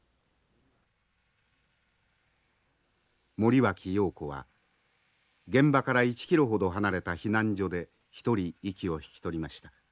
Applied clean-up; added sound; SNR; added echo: neural mask model Resemble Enhance denoiser.